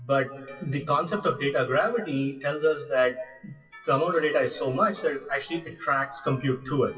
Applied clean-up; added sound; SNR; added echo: classical method WPE with log-MMSE.